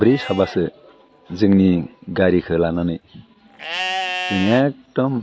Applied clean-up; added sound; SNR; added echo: none; Livestock, farm animals, working animals; 12 dB; none.